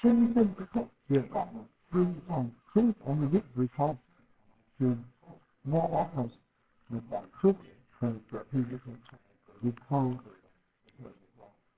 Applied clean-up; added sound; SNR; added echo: neural separator model SepFormer WHAMR!.